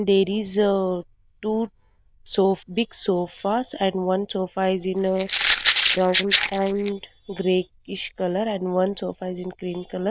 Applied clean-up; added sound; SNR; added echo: neural diffusion model UNIVERSE++.